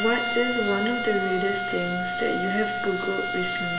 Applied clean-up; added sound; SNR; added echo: none; Trumpet; 2 dB; reverberation time 2.4 s.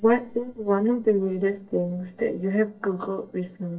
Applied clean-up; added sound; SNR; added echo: neural mask model DeepFilterNet 3.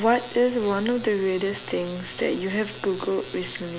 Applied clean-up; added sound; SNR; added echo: none; none; none; none.